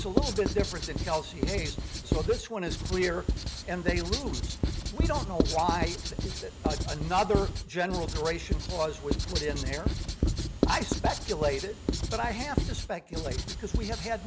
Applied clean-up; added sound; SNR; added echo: none; Writing; -2 dB; none.